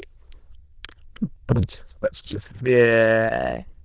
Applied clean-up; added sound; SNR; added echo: neural diffusion model UNIVERSE++.